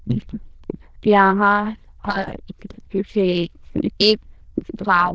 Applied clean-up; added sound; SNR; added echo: neural diffusion model UNIVERSE++.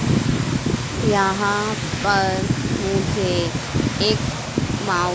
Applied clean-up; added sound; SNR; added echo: none; Vehicle; 9 dB; none.